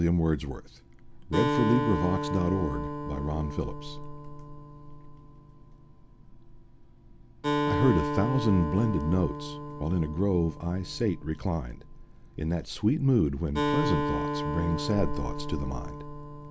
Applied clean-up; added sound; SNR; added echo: none; Acoustic guitar; 5 dB; none.